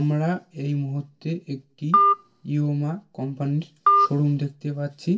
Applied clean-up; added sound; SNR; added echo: none; Telephone; -2 dB; reverberation time 0.2 s.